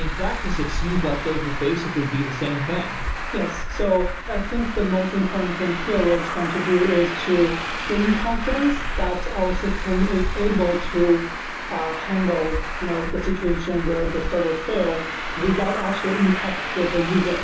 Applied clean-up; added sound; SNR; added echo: none; Traffic noise, roadway noise; 3 dB; reverberation time 1.2 s.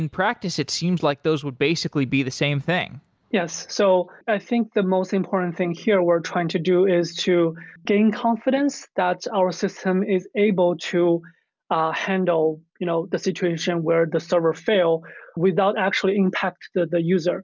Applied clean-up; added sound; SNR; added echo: none; none; none; none.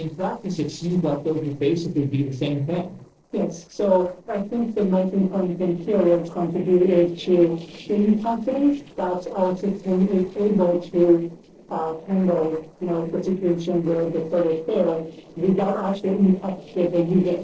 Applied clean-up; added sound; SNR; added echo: neural separator model SepFormer DNS4.